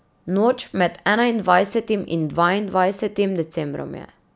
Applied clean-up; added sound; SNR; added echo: none; none; none; none.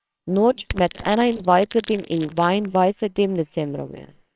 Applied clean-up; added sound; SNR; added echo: neural separator model SepFormer WHAMR!.